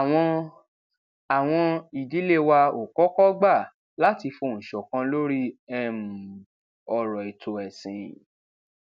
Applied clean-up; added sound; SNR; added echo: none; none; none; none.